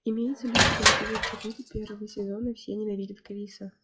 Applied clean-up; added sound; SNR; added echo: classical method WPE with log-MMSE.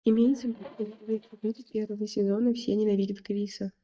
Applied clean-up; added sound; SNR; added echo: neural mask model DeepFilterNet 3.